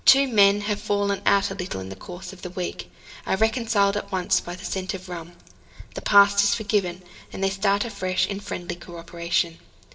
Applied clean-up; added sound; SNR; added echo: none; none; none; reverberation time 1.2 s.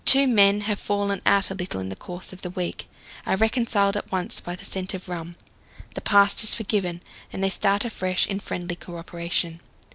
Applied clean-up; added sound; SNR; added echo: none; none; none; none.